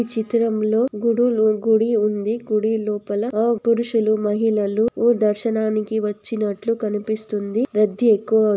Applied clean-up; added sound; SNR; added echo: none; none; none; none.